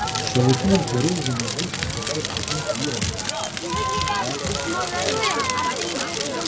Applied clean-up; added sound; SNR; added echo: none; Crackle; -3 dB; none.